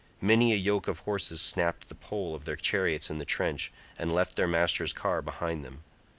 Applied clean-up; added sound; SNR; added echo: none; none; none; none.